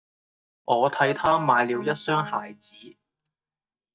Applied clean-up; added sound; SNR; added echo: neural mask model DeepFilterNet 3.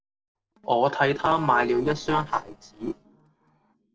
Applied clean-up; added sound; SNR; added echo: neural separator model SepFormer DNS4.